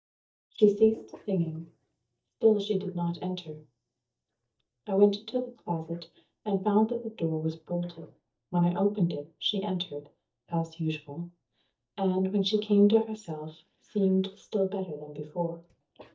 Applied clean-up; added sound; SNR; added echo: neural mask model DeepFilterNet 3.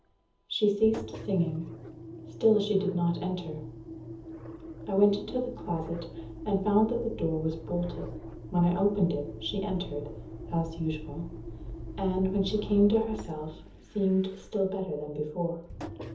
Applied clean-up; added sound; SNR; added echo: none; Engine; 12 dB; reverberation time 0.7 s.